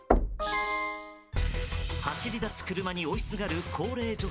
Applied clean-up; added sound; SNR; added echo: none; Knock; 1 dB; none.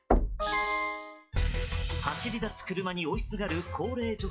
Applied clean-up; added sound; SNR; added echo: classical method log-MMSE.